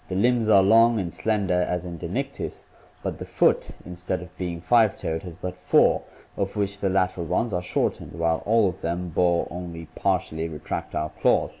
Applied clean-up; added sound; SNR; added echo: none; none; none; none.